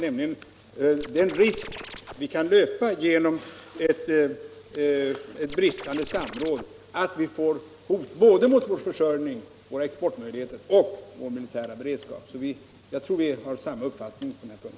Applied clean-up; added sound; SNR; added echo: none; Scratching (performance technique); 13 dB; none.